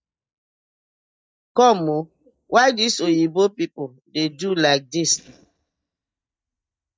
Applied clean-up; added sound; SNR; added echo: neural mask model DeepFilterNet 3.